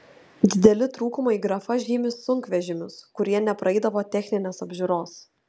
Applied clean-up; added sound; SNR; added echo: none; none; none; none.